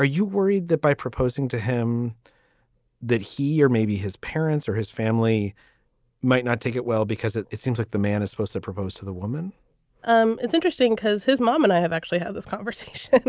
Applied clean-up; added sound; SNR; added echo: none; none; none; none.